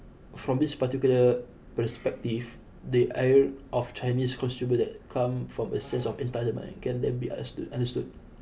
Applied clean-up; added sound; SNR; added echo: none; none; none; none.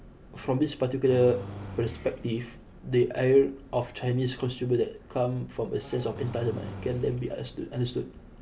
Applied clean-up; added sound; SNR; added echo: none; Engine; 14 dB; none.